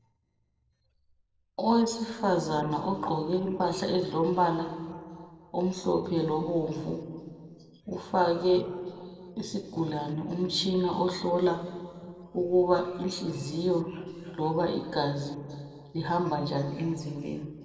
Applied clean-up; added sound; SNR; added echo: neural separator model SepFormer DNS4.